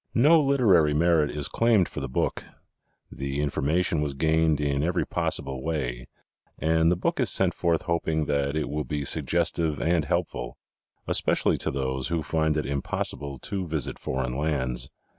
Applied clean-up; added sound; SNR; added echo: none; none; none; none.